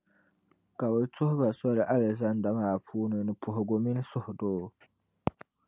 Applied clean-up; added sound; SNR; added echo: none; none; none; none.